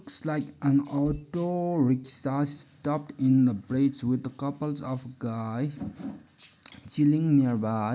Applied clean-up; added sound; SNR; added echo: none; Bird vocalization, bird call, bird song; 4 dB; none.